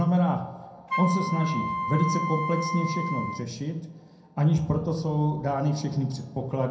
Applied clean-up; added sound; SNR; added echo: none; Wind instrument, woodwind instrument; 5 dB; reverberation time 0.6 s.